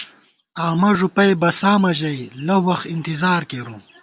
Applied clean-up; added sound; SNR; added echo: none; none; none; none.